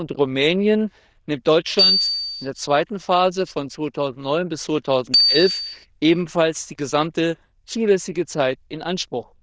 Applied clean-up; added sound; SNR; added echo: neural diffusion model UNIVERSE++.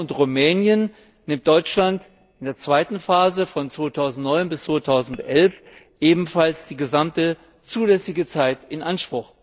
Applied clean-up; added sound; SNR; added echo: neural separator model SepFormer DNS4.